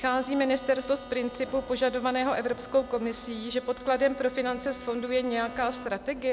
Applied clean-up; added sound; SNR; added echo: none; Bowed string instrument; 17 dB; none.